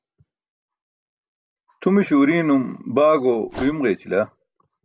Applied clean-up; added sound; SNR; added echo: none; Dog; 18 dB; none.